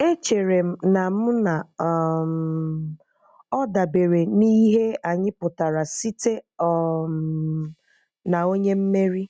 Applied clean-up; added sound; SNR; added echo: none; none; none; none.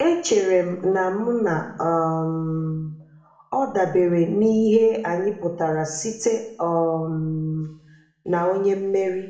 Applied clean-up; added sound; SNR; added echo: none; none; none; reverberation time 0.7 s.